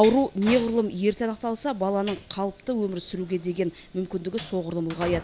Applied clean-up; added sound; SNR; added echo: none; Train; 17 dB; none.